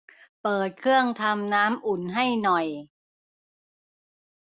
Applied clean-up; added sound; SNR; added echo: none; none; none; none.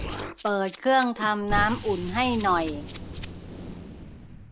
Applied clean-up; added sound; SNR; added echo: none; Explosion + Rattle (instrument); 9 dB; none.